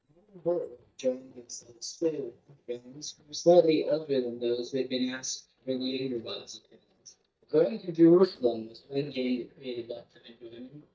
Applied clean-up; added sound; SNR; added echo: neural mask model DeepFilterNet 3.